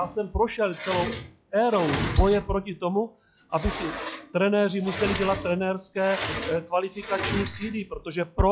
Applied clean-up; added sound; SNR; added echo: classical method log-MMSE.